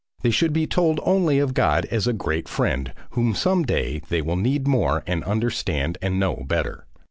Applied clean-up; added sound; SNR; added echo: none; none; none; none.